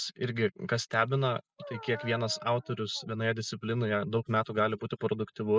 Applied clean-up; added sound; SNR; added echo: classical method spectral subtraction.